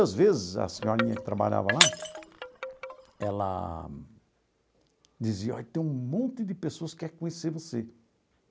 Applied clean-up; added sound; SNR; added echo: none; Wind chime + Shatter; 1 dB; none.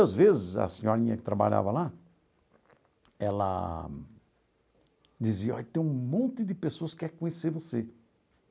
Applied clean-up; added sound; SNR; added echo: none; none; none; none.